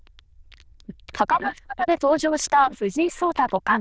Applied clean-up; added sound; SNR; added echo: neural diffusion model UNIVERSE++.